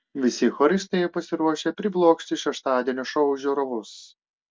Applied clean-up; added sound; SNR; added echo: none; none; none; none.